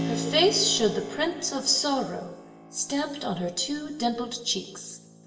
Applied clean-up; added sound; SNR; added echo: none; Keyboard (musical); 10 dB; reverberation time 0.9 s.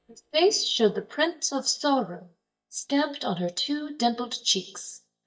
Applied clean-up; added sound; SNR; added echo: neural mask model DeepFilterNet 3.